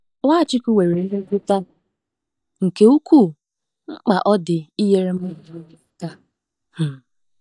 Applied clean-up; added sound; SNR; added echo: neural mask model DeepFilterNet 3.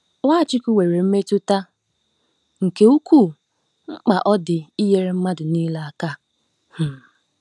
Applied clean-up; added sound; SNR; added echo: none; none; none; none.